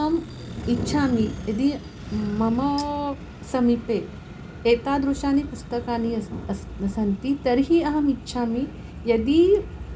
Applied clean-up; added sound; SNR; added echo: none; Accelerating, revving, vroom; 15 dB; reverberation time 0.3 s.